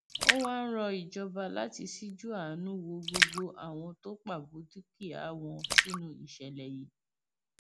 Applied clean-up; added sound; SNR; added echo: none; Splash, splatter; -4 dB; none.